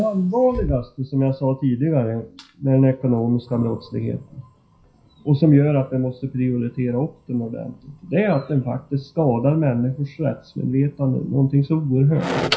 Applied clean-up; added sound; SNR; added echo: classical method WPE with log-MMSE.